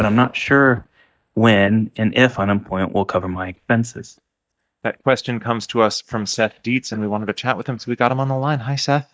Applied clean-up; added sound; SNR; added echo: neural mask model DeepFilterNet 3.